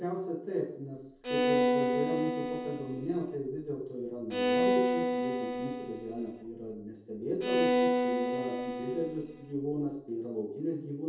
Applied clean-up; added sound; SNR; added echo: none; Bowed string instrument; -4 dB; reverberation time 0.7 s.